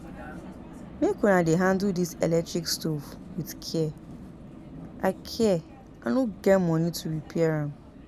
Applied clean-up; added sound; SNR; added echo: none; Vehicle; 15 dB; none.